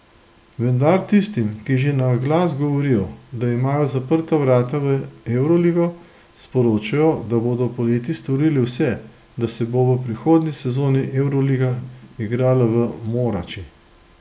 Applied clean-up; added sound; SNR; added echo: none; none; none; none.